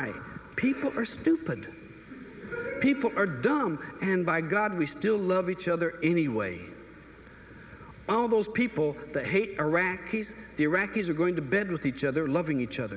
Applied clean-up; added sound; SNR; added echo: none; none; none; none.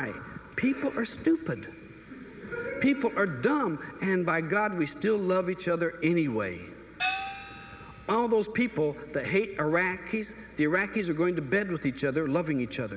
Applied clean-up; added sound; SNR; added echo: none; Gong; 6 dB; none.